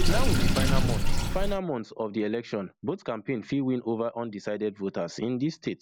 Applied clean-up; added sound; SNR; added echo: none; Sink (filling or washing) / Water; -3 dB; none.